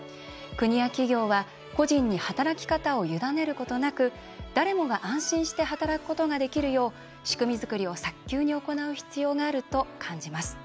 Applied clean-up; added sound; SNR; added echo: none; none; none; none.